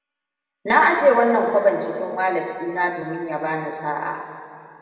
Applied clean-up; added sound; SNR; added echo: none; none; none; reverberation time 2.5 s.